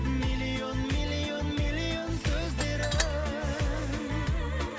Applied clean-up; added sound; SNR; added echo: none; Tools; 9 dB; none.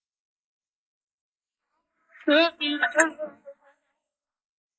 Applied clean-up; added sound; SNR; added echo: neural mask model Resemble Enhance denoiser.